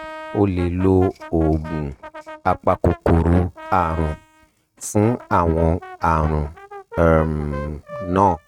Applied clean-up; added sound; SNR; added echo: neural mask model RNNoise.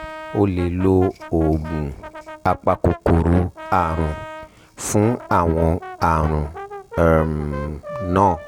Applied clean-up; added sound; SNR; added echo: none; Brass instrument; 15 dB; none.